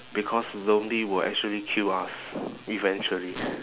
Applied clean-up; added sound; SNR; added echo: none; none; none; none.